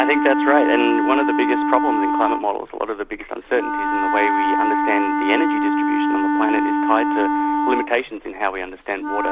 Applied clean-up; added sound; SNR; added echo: none; Wind instrument, woodwind instrument; -2 dB; none.